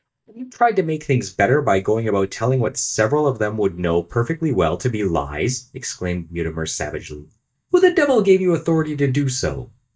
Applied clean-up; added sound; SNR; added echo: neural mask model DeepFilterNet 3.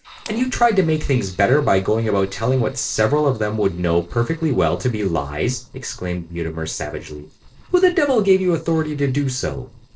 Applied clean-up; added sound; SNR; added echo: neural separator model SepFormer DNS4.